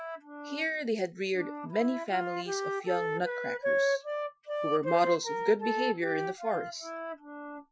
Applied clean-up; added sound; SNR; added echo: classical method Wiener filter.